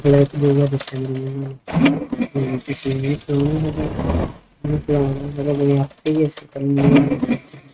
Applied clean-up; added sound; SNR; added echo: neural mask model RNNoise.